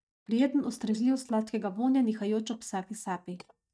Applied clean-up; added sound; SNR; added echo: neural mask model DeepFilterNet 3.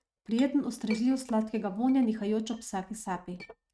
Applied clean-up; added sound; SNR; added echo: neural mask model RNNoise.